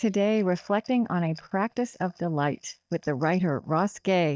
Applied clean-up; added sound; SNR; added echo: neural mask model DeepFilterNet 3.